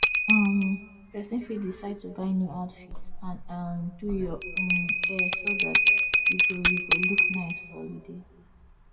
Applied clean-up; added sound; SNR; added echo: none; Bell; -4 dB; reverberation time 1.2 s.